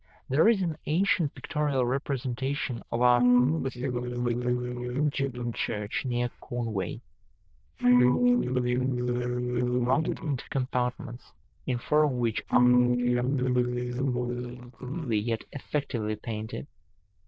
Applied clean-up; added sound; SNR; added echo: neural diffusion model UNIVERSE++.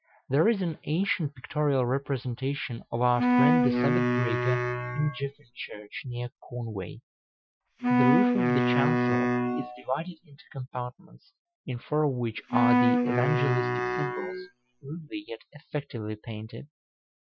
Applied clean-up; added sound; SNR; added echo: classical method Wiener filter.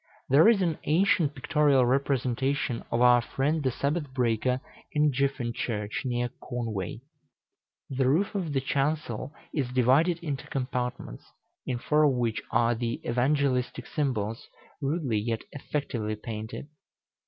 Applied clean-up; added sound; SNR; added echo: none; none; none; none.